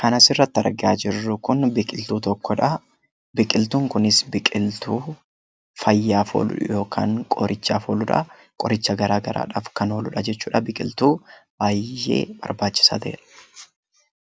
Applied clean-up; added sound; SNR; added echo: none; none; none; none.